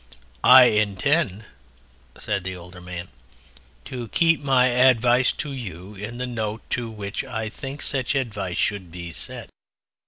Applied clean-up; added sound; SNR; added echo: none; none; none; none.